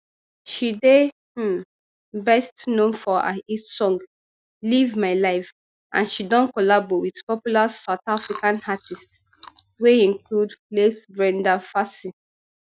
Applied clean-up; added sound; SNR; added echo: classical method Wiener filter.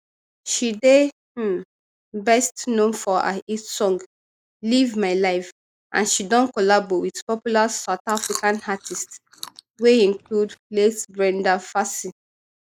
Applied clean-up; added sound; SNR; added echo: neural mask model Resemble Enhance denoiser.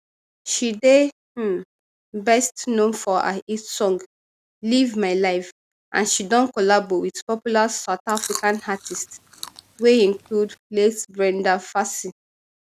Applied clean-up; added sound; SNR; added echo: none; Chewing, mastication; 15 dB; none.